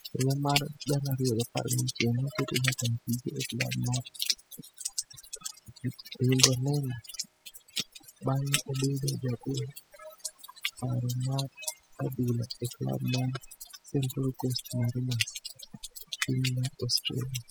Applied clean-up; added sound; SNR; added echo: classical method spectral subtraction.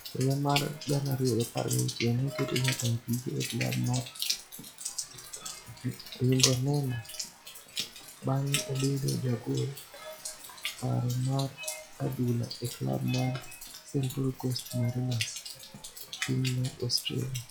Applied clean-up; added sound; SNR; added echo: classical method log-MMSE.